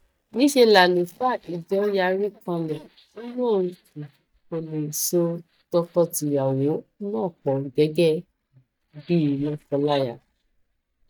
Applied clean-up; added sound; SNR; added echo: neural mask model DeepFilterNet 3.